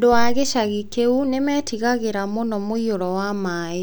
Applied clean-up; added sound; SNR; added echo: none; none; none; none.